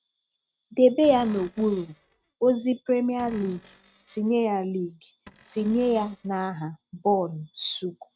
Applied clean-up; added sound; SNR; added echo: neural mask model RNNoise.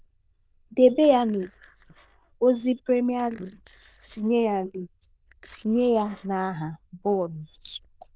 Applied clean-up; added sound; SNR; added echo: neural diffusion model UNIVERSE++.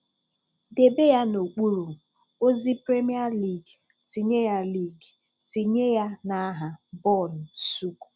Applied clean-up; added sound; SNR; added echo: none; none; none; none.